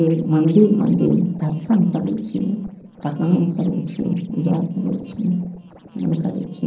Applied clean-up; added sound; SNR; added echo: neural separator model SepFormer DNS4.